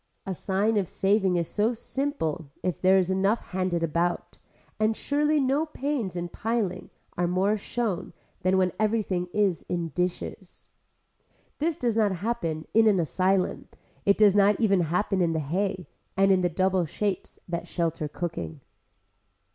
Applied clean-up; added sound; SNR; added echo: none; none; none; none.